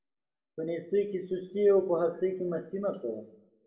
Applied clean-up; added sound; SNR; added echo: none; none; none; reverberation time 0.5 s.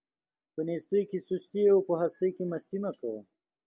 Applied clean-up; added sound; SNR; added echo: none; none; none; none.